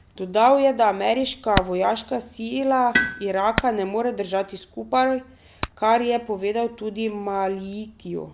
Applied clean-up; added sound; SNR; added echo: none; Tools + Hammer; 10 dB; none.